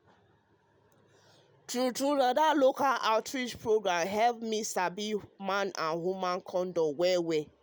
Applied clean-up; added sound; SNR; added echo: none; none; none; none.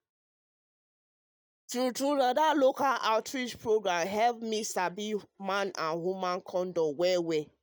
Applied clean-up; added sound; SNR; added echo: neural mask model DeepFilterNet 3.